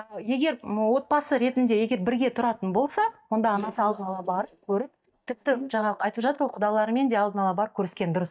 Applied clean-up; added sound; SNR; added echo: neural mask model DeepFilterNet 3.